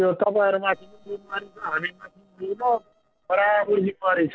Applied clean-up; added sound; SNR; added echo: neural separator model SepFormer DNS4.